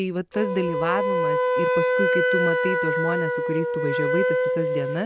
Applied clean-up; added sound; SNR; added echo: none; Wind instrument, woodwind instrument; -5 dB; none.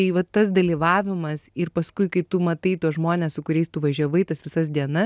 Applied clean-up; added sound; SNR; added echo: none; none; none; none.